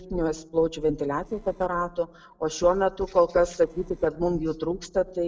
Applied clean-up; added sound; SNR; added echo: neural separator model SepFormer DNS4.